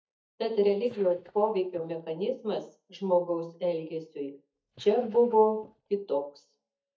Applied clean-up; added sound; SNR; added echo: neural mask model DeepFilterNet 3.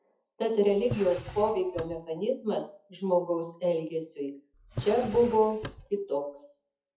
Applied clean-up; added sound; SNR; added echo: classical method WPE with log-MMSE.